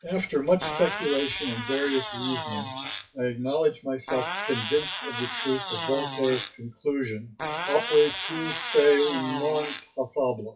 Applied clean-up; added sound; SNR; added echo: classical method WPE with log-MMSE.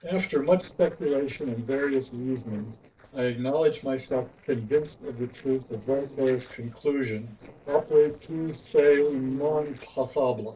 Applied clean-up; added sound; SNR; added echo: neural separator model SepFormer DNS4.